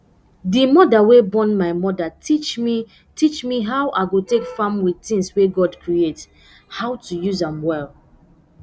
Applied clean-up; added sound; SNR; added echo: none; none; none; none.